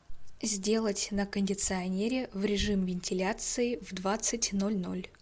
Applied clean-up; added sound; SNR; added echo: none; none; none; none.